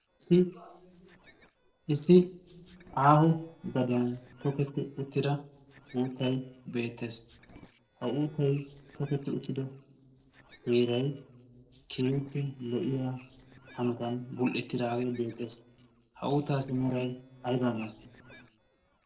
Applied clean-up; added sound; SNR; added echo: neural separator model SepFormer DNS4.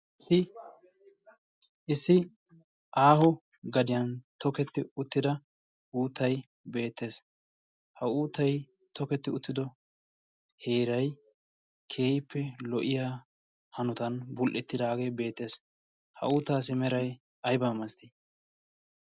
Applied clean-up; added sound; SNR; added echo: none; none; none; none.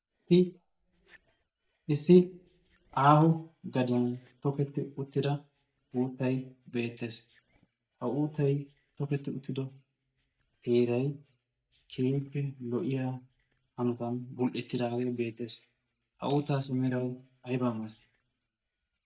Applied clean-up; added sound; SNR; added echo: neural mask model DeepFilterNet 3.